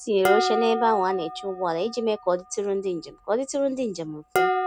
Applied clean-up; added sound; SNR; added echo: none; Dishes, pots, and pans; 4 dB; none.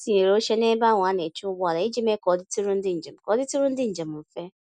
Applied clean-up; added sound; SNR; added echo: none; none; none; none.